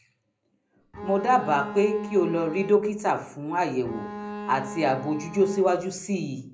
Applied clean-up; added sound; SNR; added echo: none; Bowed string instrument; 12 dB; reverberation time 0.5 s.